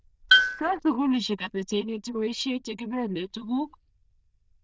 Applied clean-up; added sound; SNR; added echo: neural diffusion model UNIVERSE++.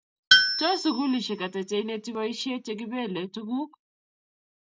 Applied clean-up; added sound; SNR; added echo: none; Tools; -3 dB; none.